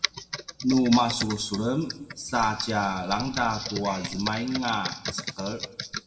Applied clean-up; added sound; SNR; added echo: none; Computer keyboard; 8 dB; reverberation time 1.0 s.